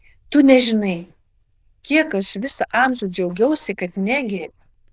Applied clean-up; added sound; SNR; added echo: neural diffusion model UNIVERSE++.